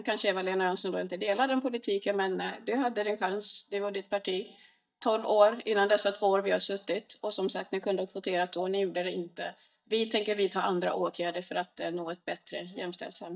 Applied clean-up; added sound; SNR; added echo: neural mask model DeepFilterNet 3.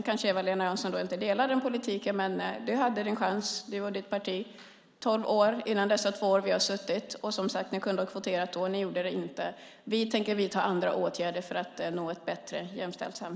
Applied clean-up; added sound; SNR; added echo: none; none; none; none.